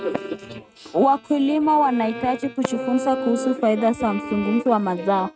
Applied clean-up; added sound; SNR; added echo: neural mask model RNNoise.